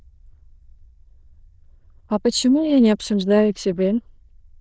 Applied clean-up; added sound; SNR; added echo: neural diffusion model UNIVERSE++.